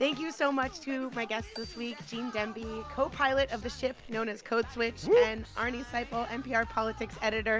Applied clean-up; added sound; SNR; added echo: none; Marimba, xylophone; 20 dB; none.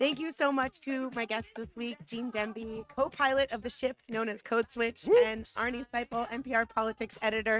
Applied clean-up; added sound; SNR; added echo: neural mask model RNNoise.